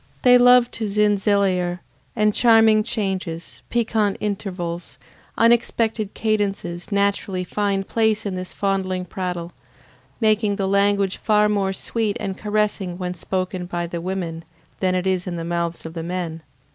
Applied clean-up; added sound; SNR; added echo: none; none; none; none.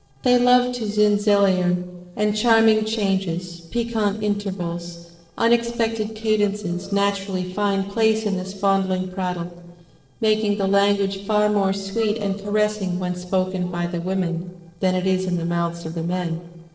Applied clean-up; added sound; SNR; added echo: neural separator model SepFormer DNS4.